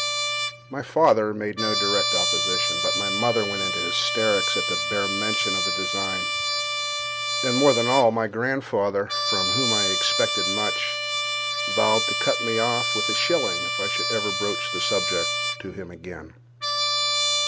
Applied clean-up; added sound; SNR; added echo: none; Trumpet; -1 dB; none.